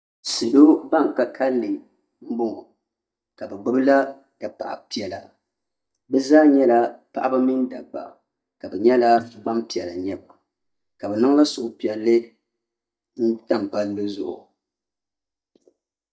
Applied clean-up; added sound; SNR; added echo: neural mask model DeepFilterNet 3.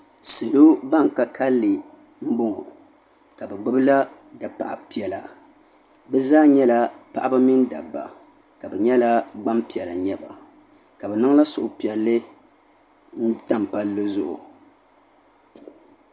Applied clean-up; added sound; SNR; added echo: none; none; none; none.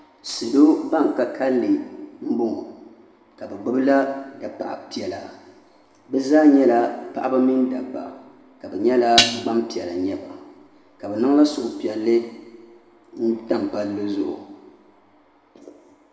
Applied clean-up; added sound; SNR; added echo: none; Dishes, pots, and pans; -1 dB; reverberation time 1.4 s.